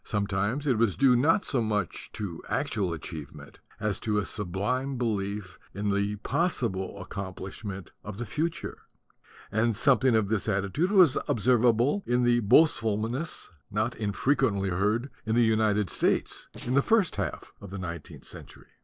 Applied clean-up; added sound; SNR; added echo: neural separator model SepFormer DNS4.